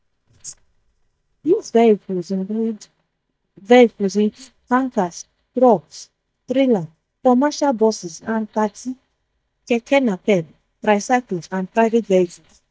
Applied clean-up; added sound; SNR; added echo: neural mask model DeepFilterNet 3.